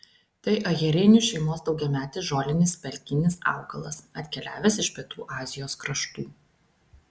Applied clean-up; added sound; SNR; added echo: none; none; none; none.